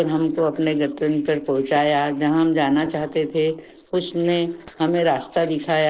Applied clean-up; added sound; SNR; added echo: neural separator model SepFormer DNS4.